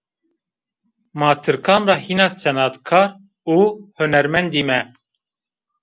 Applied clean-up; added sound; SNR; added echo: none; none; none; none.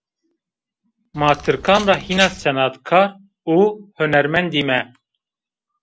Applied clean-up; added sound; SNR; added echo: none; Bird vocalization, bird call, bird song; 11 dB; none.